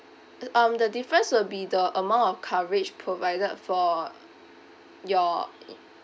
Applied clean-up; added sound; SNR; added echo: none; none; none; none.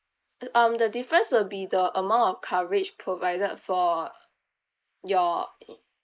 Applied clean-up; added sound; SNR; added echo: neural mask model Resemble Enhance denoiser.